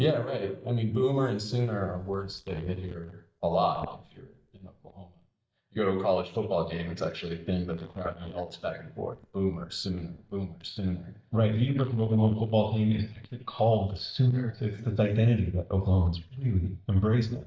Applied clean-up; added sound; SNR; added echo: neural mask model DeepFilterNet 3.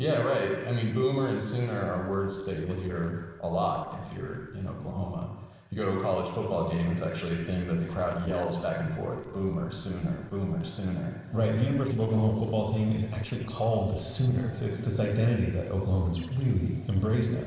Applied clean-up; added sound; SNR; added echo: neural separator model SepFormer DNS4.